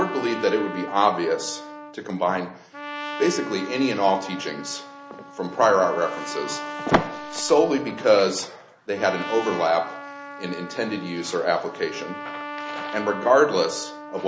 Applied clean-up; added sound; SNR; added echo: none; Trumpet; 12 dB; none.